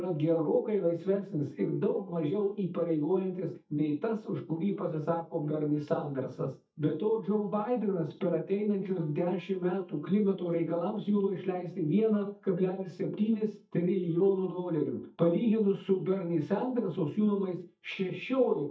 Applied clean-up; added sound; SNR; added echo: neural mask model DeepFilterNet 3.